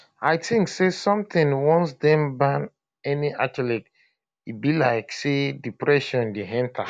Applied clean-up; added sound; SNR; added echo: none; none; none; none.